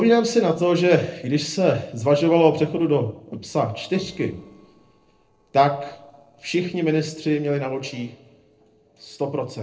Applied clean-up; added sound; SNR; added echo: neural separator model SepFormer DNS4.